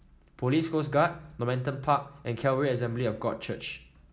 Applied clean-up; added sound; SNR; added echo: none; none; none; none.